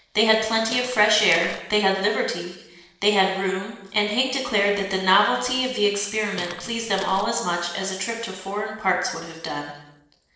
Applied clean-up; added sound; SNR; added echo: neural separator model SepFormer DNS4.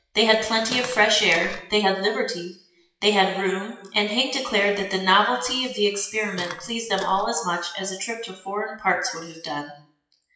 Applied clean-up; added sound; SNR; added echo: classical method WPE with log-MMSE.